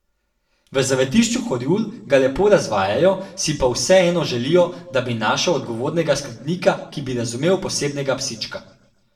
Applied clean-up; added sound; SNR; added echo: none; none; none; reverberation time 0.6 s.